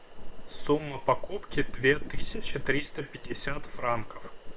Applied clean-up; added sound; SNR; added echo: neural separator model SepFormer WHAM!.